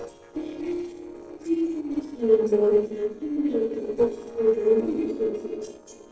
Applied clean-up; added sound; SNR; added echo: neural separator model SepFormer DNS4.